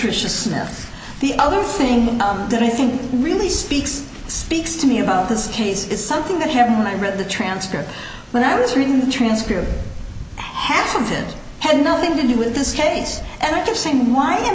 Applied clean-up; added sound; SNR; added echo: none; Rain; 16 dB; none.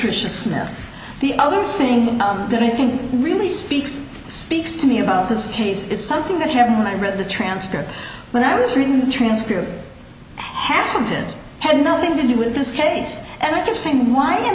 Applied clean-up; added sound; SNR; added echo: none; none; none; none.